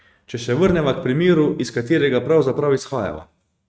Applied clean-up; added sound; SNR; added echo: neural mask model RNNoise.